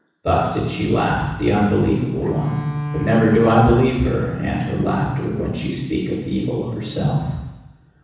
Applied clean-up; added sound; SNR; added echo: none; Bowed string instrument; 7 dB; reverberation time 1.1 s.